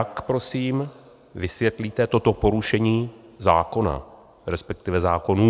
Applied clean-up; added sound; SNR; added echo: none; none; none; none.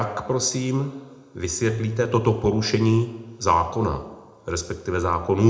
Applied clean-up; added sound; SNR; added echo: none; Keyboard (musical); 17 dB; reverberation time 0.6 s.